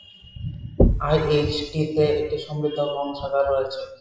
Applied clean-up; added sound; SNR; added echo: classical method WPE with log-MMSE.